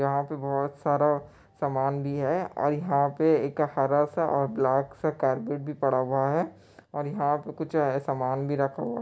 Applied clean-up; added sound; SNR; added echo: none; none; none; none.